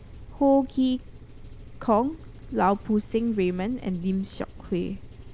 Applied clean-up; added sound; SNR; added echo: none; Thunderstorm + Engine; 15 dB; none.